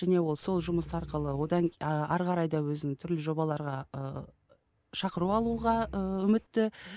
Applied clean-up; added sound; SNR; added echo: none; Growling; 15 dB; none.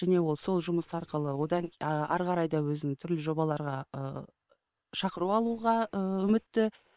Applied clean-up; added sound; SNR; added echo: neural separator model SepFormer WHAM!.